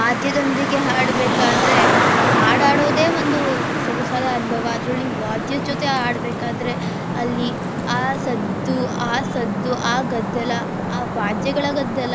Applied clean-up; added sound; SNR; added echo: none; Traffic noise, roadway noise; -2 dB; none.